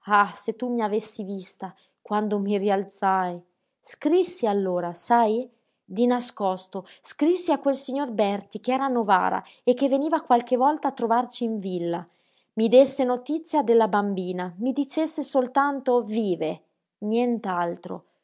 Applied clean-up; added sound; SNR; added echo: none; none; none; none.